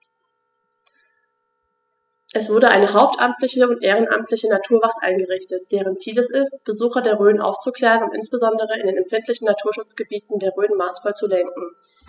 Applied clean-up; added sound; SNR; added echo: classical method spectral subtraction.